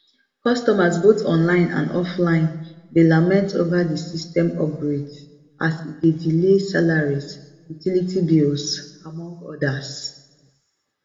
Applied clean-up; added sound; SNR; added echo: none; none; none; reverberation time 0.8 s.